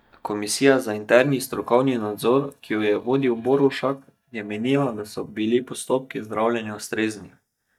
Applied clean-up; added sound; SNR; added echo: neural mask model DeepFilterNet 3.